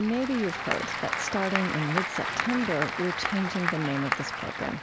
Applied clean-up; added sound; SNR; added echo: none; Applause / Crowd; 2 dB; none.